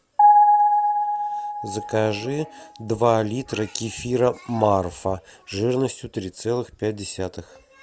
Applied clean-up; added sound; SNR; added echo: none; Piano; -4 dB; none.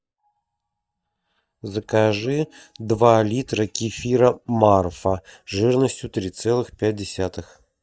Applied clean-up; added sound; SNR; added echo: neural mask model DeepFilterNet 3.